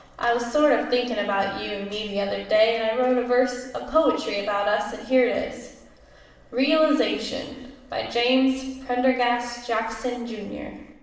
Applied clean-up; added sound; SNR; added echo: none; none; none; reverberation time 0.9 s.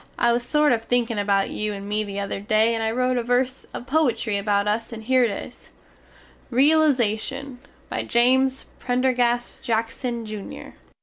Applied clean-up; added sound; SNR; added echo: none; none; none; none.